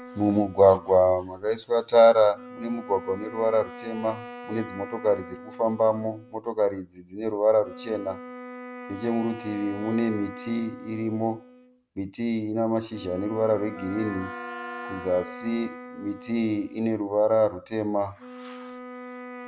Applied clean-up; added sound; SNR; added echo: none; Wind instrument, woodwind instrument + Wind instrument, woodwind instrument; 16 dB; none.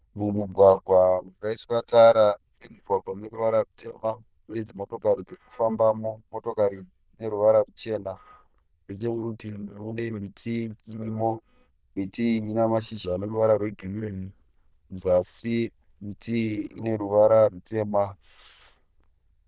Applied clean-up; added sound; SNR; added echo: neural diffusion model UNIVERSE++.